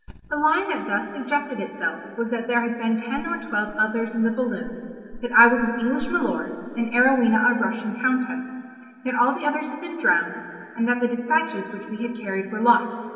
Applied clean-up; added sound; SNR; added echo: none; none; none; reverberation time 2.7 s.